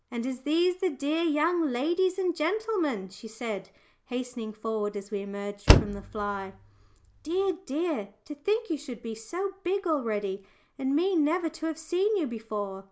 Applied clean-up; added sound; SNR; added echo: none; Slam; -3 dB; none.